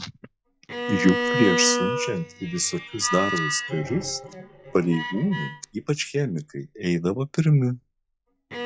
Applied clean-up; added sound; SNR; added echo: classical method log-MMSE.